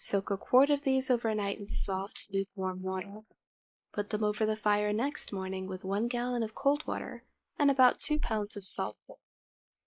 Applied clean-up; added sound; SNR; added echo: neural mask model Resemble Enhance denoiser.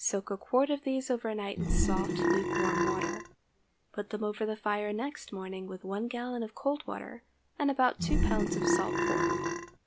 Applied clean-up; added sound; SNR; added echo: none; Burping, eructation; -5 dB; none.